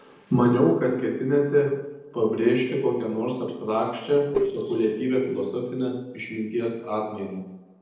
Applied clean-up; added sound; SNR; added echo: neural separator model SepFormer DNS4.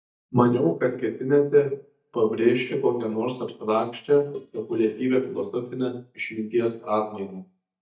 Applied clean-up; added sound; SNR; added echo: neural mask model DeepFilterNet 3.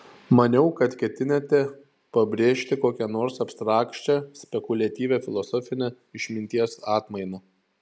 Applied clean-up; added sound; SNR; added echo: none; none; none; none.